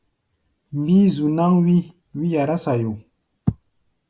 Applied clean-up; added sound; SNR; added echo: none; none; none; none.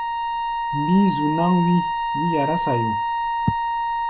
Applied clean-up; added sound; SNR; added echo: none; Wind instrument, woodwind instrument; 0 dB; none.